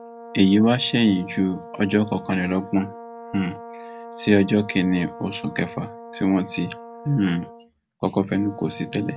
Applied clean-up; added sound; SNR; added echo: none; Brass instrument; 17 dB; none.